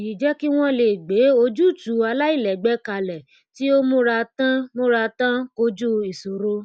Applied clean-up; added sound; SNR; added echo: none; none; none; none.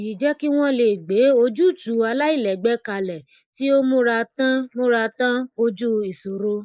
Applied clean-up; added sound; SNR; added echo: neural mask model Resemble Enhance denoiser.